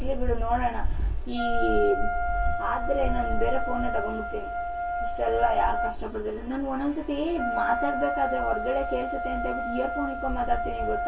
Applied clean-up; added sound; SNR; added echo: none; Wind instrument, woodwind instrument; 5 dB; reverberation time 0.1 s.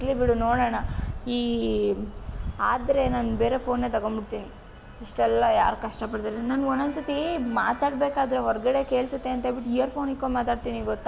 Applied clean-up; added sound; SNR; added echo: none; none; none; none.